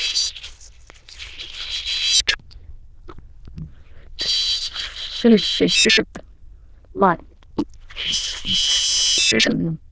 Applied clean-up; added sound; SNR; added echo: neural diffusion model UNIVERSE++.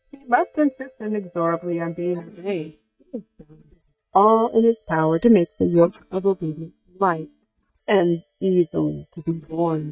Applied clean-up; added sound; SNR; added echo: neural mask model DeepFilterNet 3.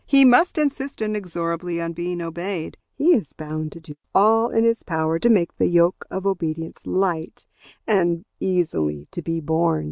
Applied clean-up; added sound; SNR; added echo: none; none; none; none.